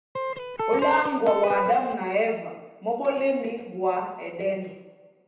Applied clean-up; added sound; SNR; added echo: none; Electric guitar; 2 dB; reverberation time 0.9 s.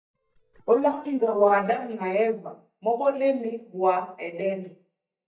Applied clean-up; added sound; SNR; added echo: neural mask model DeepFilterNet 3.